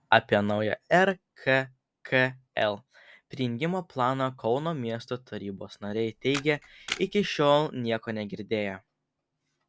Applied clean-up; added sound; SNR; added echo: none; Camera; 12 dB; none.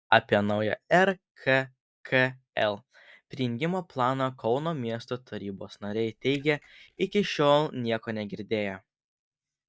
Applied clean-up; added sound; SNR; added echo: neural mask model DeepFilterNet 3.